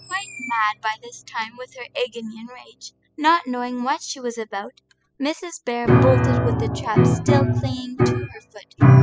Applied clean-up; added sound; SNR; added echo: classical method spectral subtraction.